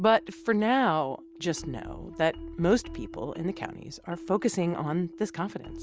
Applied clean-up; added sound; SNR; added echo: none; none; none; none.